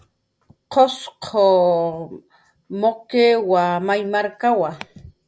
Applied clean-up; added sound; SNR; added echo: none; none; none; none.